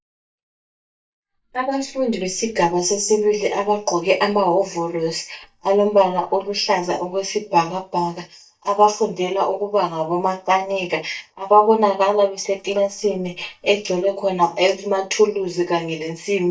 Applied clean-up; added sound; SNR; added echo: neural mask model DeepFilterNet 3.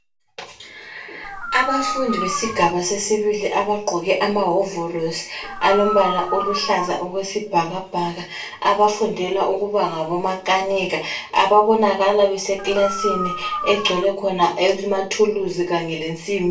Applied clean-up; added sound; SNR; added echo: none; Dog; 6 dB; reverberation time 0.3 s.